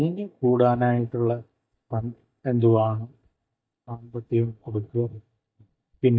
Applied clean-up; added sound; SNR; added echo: neural mask model DeepFilterNet 3.